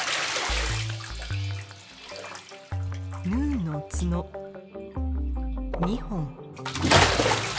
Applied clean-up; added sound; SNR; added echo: none; Bathtub (filling or washing) / Splash, splatter; -1 dB; none.